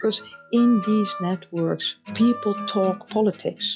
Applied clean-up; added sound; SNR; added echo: classical method log-MMSE.